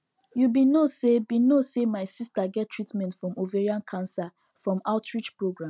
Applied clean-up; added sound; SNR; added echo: none; none; none; none.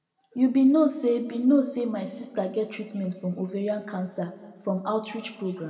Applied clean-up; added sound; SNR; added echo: none; none; none; reverberation time 1.5 s.